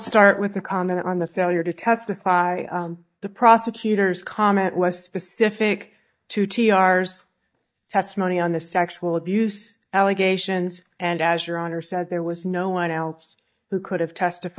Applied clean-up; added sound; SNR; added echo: neural mask model DeepFilterNet 3.